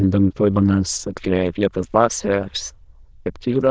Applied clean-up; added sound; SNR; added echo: neural diffusion model UNIVERSE++.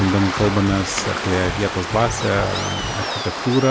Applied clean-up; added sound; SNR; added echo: none; Waves, surf; 5 dB; none.